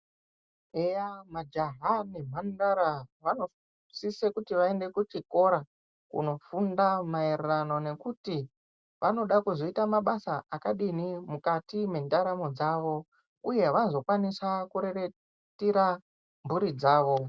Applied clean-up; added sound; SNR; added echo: none; none; none; none.